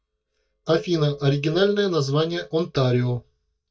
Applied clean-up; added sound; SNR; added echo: neural mask model DeepFilterNet 3.